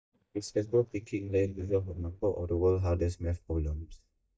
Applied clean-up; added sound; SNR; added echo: neural mask model DeepFilterNet 3.